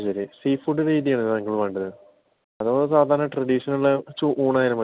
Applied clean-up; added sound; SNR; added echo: none; none; none; none.